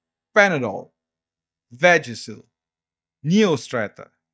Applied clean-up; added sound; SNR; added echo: neural mask model DeepFilterNet 3.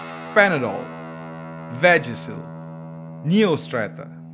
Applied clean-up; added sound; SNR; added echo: none; Guitar; 12 dB; none.